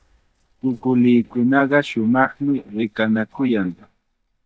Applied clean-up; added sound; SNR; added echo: neural mask model DeepFilterNet 3.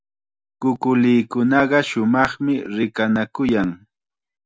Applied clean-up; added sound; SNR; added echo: none; none; none; none.